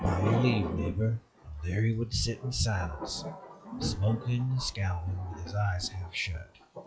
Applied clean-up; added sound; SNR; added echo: classical method log-MMSE.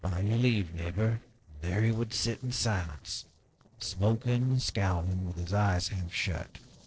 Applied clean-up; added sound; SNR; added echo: neural separator model SepFormer DNS4.